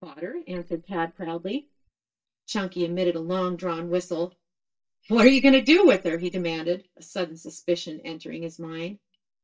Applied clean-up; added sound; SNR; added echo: neural mask model DeepFilterNet 3.